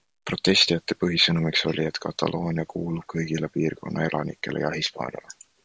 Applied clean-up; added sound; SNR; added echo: none; none; none; none.